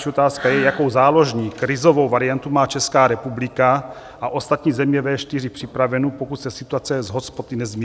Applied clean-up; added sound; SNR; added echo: none; Breathing; 13 dB; none.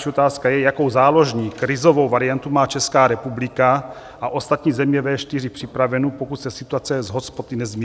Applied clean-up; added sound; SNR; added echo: none; none; none; none.